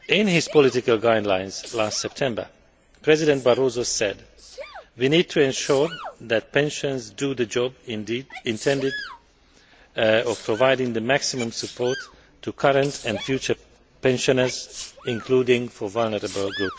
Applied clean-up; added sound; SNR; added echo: none; Sneeze; 17 dB; none.